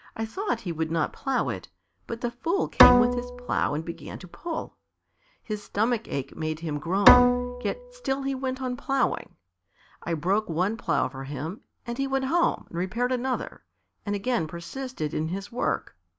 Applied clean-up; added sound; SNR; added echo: none; Bowed string instrument; -4 dB; none.